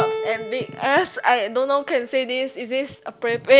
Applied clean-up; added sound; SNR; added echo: none; Keyboard (musical); 13 dB; none.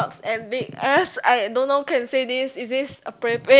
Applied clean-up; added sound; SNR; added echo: none; none; none; none.